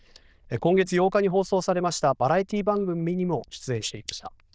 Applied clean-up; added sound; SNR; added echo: neural diffusion model UNIVERSE++.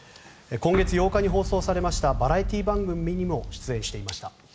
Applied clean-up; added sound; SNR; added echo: none; Boom; 4 dB; none.